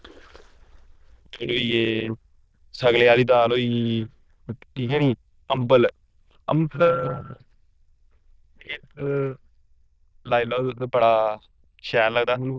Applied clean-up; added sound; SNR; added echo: neural diffusion model UNIVERSE++.